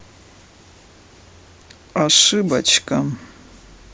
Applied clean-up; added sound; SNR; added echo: none; none; none; none.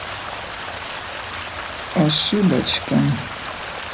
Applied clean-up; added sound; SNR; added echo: none; Stream; 7 dB; reverberation time 0.5 s.